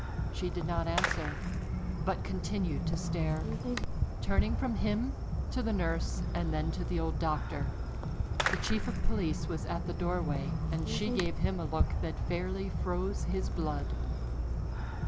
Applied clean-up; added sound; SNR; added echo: none; Fireworks; -2 dB; none.